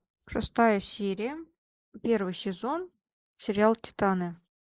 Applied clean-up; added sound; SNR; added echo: neural mask model Resemble Enhance denoiser.